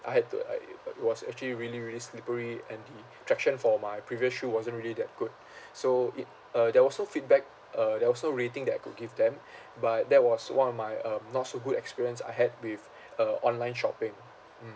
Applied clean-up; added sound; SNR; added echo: none; none; none; none.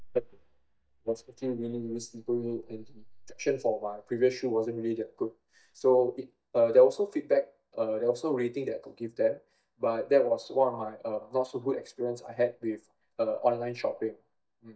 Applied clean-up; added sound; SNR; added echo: neural mask model DeepFilterNet 3.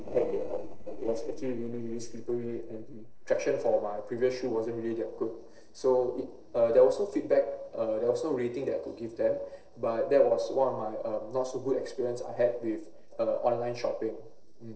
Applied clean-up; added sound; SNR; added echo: neural separator model SepFormer DNS4.